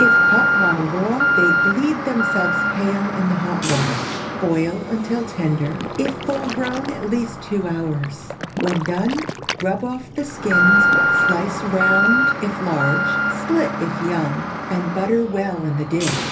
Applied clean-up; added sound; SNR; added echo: none; Alarm; -1 dB; reverberation time 0.3 s.